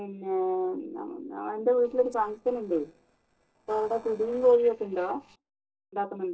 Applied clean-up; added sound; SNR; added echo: neural separator model SepFormer DNS4.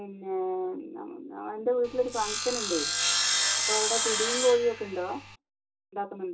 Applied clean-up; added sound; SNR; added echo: none; Sawing; -2 dB; reverberation time 0.2 s.